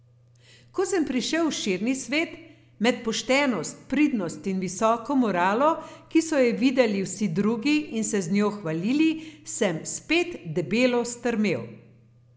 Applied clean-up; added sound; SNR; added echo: none; none; none; none.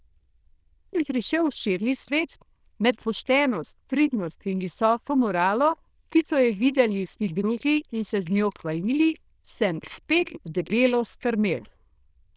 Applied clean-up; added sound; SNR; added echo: neural diffusion model UNIVERSE++.